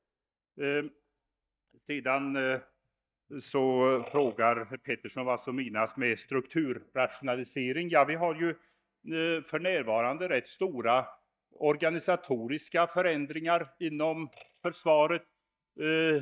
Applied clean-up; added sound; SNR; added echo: neural mask model DeepFilterNet 3.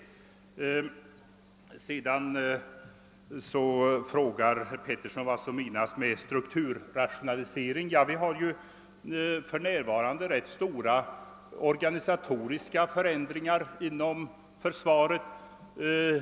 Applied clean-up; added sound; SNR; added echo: none; none; none; none.